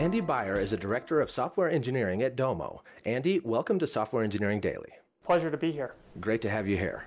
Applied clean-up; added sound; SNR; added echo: none; none; none; none.